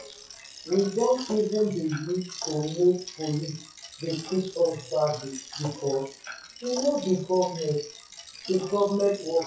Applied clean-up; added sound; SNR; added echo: classical method WPE with log-MMSE.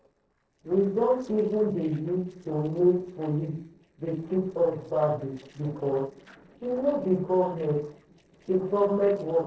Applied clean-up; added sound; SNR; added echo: neural separator model SepFormer DNS4.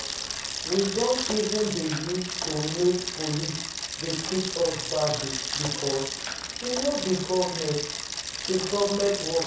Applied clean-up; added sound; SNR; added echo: none; Bicycle; 4 dB; reverberation time 0.6 s.